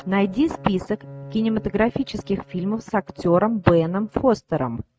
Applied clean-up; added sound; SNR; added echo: neural mask model RNNoise.